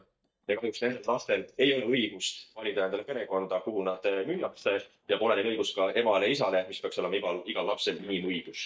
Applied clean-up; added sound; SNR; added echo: neural mask model DeepFilterNet 3.